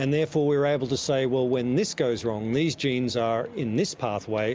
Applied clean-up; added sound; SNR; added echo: none; none; none; none.